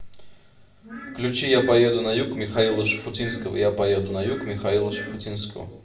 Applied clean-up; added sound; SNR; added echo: none; Glass; 14 dB; reverberation time 0.6 s.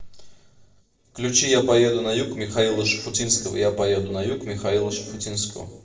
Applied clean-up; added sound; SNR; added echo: neural separator model SepFormer DNS4.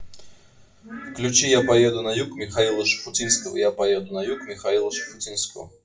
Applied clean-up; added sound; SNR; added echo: classical method WPE with log-MMSE.